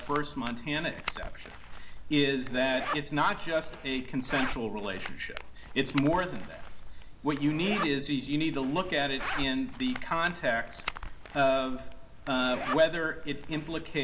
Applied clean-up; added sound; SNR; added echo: none; Zipper (clothing); 7 dB; reverberation time 0.4 s.